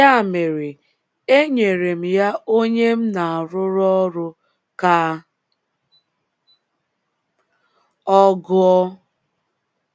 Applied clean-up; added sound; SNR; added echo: none; none; none; none.